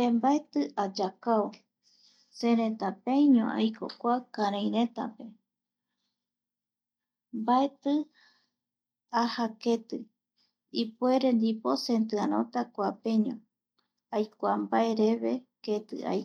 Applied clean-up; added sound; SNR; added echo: none; none; none; none.